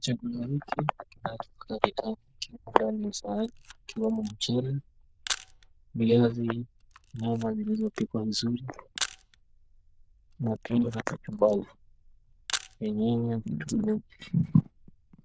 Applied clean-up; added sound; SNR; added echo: neural diffusion model UNIVERSE++.